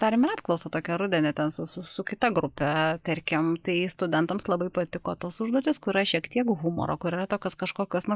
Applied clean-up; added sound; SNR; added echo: none; none; none; none.